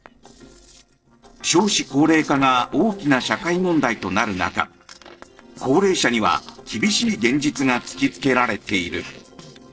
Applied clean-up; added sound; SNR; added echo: neural separator model SepFormer DNS4.